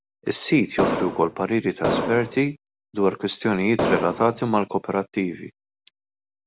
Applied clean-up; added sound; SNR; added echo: none; Explosion; 1 dB; none.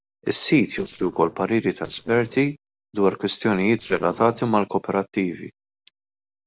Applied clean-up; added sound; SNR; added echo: neural separator model SepFormer DNS4.